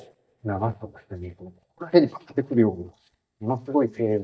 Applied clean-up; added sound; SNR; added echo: neural mask model DeepFilterNet 3.